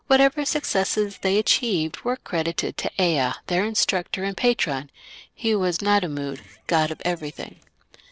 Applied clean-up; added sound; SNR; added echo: neural separator model SepFormer DNS4.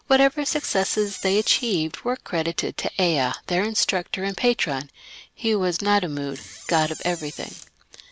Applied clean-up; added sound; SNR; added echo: none; Door; 15 dB; none.